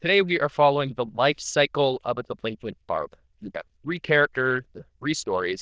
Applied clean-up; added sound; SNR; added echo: neural diffusion model UNIVERSE++.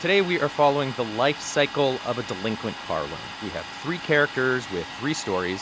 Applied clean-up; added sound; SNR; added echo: none; Domestic sounds, home sounds; 12 dB; none.